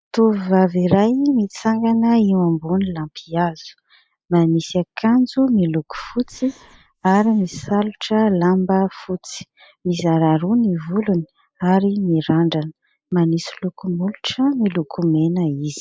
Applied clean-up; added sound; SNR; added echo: neural mask model Resemble Enhance denoiser.